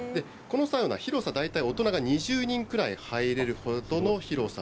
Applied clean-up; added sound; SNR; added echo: none; Microwave oven; 18 dB; none.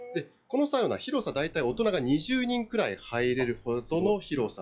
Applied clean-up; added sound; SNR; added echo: classical method log-MMSE.